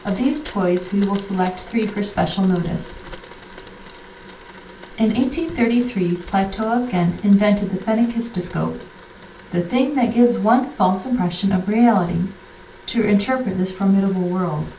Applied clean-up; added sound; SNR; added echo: none; Domestic sounds, home sounds; 19 dB; reverberation time 0.3 s.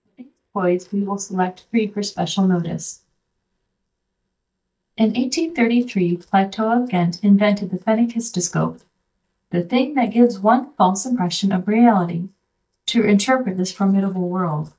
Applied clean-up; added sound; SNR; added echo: neural mask model DeepFilterNet 3.